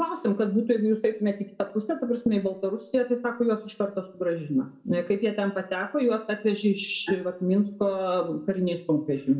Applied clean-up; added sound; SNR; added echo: none; none; none; reverberation time 0.4 s.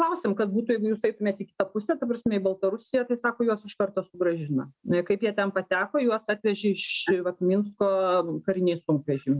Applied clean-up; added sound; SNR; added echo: none; none; none; none.